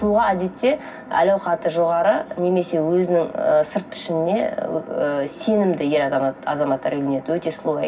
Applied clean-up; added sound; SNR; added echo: none; none; none; reverberation time 0.4 s.